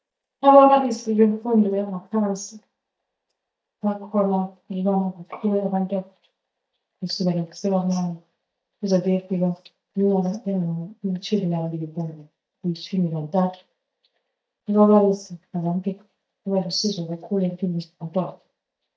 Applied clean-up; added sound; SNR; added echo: neural mask model DeepFilterNet 3.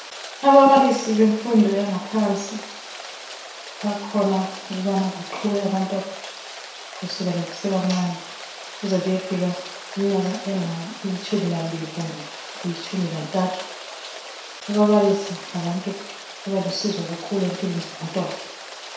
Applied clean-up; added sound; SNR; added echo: none; Rain; 14 dB; reverberation time 0.7 s.